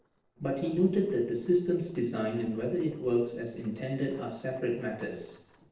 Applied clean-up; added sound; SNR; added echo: neural separator model SepFormer DNS4.